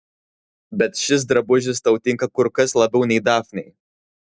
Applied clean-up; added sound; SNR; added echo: none; none; none; none.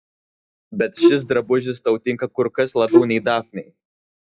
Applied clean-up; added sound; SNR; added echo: classical method log-MMSE.